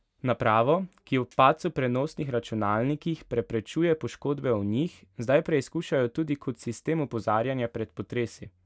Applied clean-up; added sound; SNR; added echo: none; none; none; none.